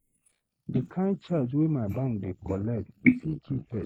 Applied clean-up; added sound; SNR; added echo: neural mask model Resemble Enhance denoiser.